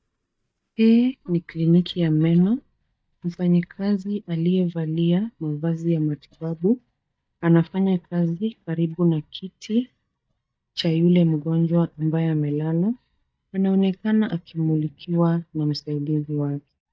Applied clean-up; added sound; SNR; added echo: neural mask model DeepFilterNet 3.